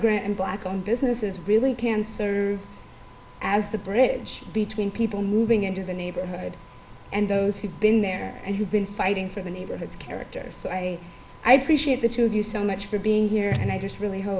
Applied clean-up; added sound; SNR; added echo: none; none; none; none.